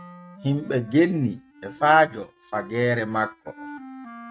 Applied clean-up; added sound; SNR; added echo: neural mask model RNNoise.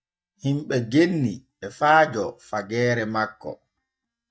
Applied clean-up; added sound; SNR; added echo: neural mask model DeepFilterNet 3.